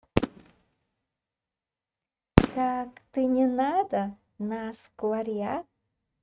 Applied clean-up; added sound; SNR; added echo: neural mask model RNNoise.